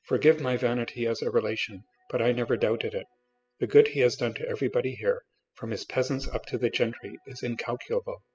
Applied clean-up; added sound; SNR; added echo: classical method spectral subtraction.